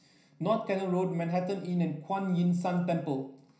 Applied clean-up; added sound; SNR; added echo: none; none; none; reverberation time 0.5 s.